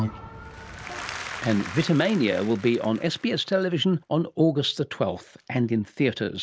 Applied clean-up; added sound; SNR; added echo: none; Applause / Crowd; 15 dB; none.